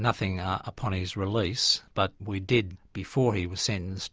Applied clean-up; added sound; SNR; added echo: none; none; none; none.